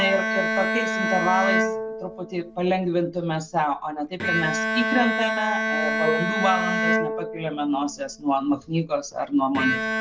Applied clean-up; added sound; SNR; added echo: none; Bowed string instrument; 1 dB; none.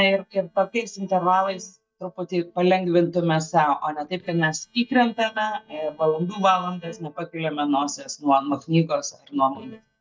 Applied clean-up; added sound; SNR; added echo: neural mask model DeepFilterNet 3.